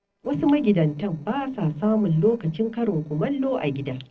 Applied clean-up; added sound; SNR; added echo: neural separator model SepFormer DNS4.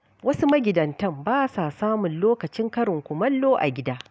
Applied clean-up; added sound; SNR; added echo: none; none; none; none.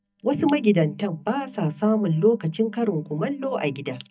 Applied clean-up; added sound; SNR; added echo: neural mask model DeepFilterNet 3.